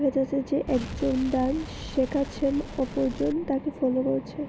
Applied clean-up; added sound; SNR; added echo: none; Explosion; 12 dB; none.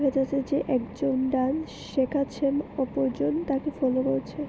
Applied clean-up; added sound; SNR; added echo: none; none; none; none.